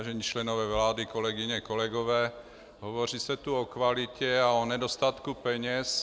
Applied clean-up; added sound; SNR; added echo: none; none; none; none.